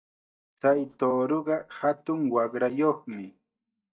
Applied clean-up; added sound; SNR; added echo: neural mask model DeepFilterNet 3.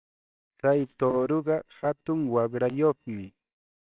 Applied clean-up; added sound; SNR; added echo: neural separator model SepFormer WHAMR!.